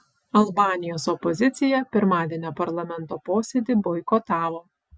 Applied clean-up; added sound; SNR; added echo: none; none; none; none.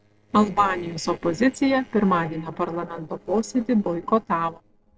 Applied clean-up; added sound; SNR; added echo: neural separator model SepFormer DNS4.